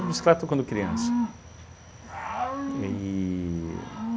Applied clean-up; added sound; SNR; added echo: none; Cricket / Growling; 3 dB; none.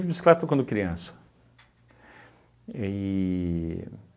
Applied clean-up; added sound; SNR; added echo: none; none; none; none.